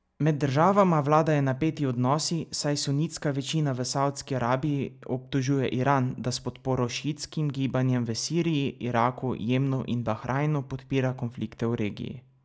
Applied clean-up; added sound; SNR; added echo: none; none; none; none.